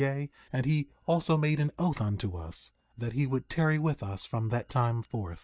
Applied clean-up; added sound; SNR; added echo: neural mask model DeepFilterNet 3.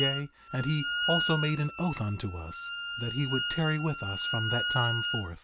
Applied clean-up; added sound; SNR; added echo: none; Wind instrument, woodwind instrument; 2 dB; none.